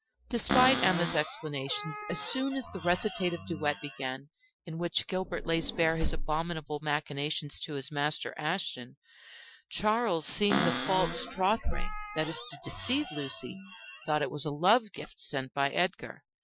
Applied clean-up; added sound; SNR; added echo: classical method Wiener filter.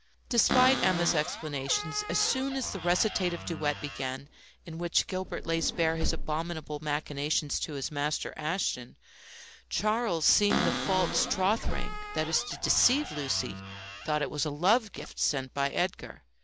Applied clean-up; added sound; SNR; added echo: none; Vehicle + Cupboard open or close; 4 dB; none.